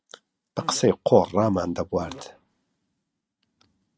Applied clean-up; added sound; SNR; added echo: neural mask model RNNoise.